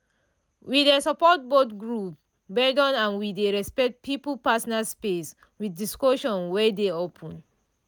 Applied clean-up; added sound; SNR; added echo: none; none; none; none.